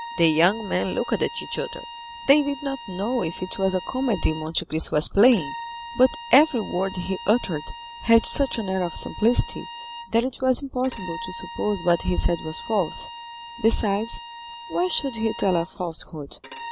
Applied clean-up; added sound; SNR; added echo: none; Bowed string instrument; 14 dB; none.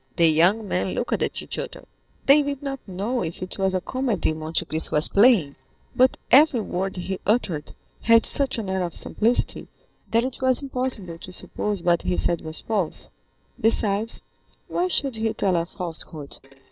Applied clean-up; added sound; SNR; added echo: neural separator model SepFormer DNS4.